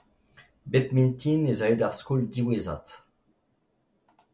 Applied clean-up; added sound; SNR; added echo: none; none; none; none.